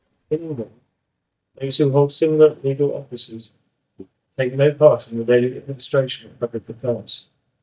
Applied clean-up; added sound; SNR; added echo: neural mask model DeepFilterNet 3.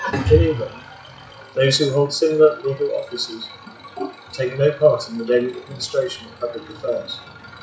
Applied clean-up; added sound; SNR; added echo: classical method WPE with log-MMSE.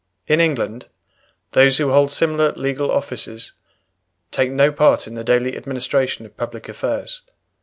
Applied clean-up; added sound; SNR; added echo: none; none; none; none.